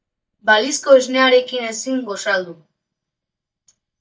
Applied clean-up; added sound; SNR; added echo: neural mask model DeepFilterNet 3.